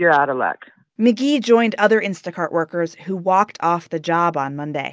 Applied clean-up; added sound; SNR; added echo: none; none; none; none.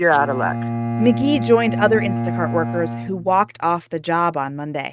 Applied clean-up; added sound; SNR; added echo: neural mask model RNNoise.